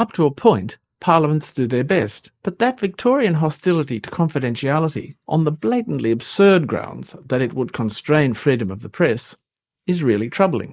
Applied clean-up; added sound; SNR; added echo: neural mask model Resemble Enhance denoiser.